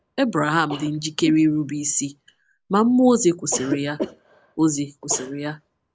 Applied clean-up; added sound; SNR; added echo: none; Cough; 14 dB; none.